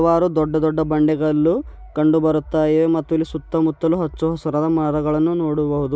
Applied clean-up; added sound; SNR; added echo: none; none; none; none.